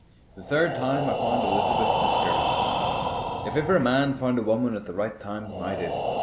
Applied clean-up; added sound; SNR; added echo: none; Breathing; 0 dB; none.